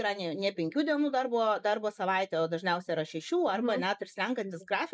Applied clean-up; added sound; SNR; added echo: neural mask model Resemble Enhance denoiser.